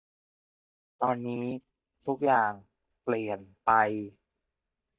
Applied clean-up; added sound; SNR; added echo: neural mask model DeepFilterNet 3.